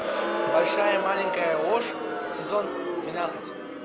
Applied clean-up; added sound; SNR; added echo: none; Crowd; -1 dB; none.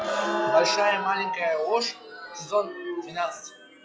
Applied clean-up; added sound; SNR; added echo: classical method log-MMSE.